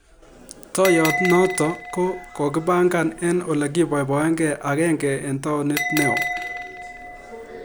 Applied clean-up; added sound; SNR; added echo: none; Bell; 8 dB; none.